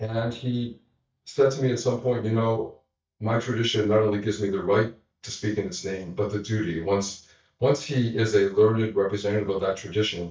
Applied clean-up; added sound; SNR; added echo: neural mask model DeepFilterNet 3.